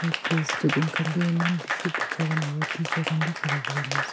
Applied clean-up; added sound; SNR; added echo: none; Applause / Crowd; 3 dB; none.